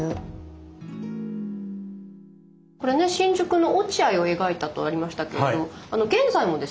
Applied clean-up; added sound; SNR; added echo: none; none; none; none.